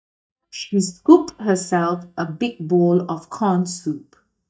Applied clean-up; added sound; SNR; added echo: neural mask model DeepFilterNet 3.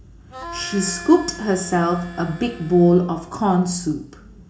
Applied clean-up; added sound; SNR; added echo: none; Harmonica; 17 dB; reverberation time 0.4 s.